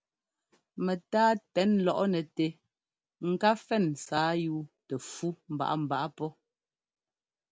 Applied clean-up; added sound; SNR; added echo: none; none; none; none.